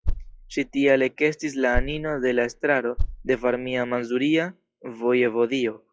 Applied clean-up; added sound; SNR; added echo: classical method log-MMSE.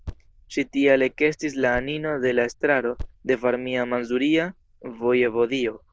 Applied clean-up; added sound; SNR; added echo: neural diffusion model UNIVERSE++.